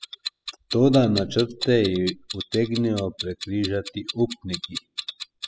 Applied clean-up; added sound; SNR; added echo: classical method spectral subtraction.